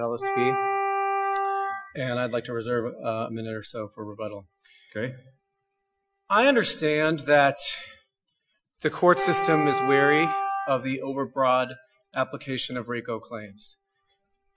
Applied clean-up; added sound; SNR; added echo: classical method Wiener filter.